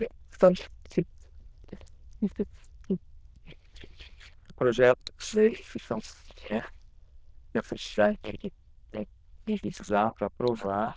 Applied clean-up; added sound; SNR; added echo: neural diffusion model UNIVERSE++.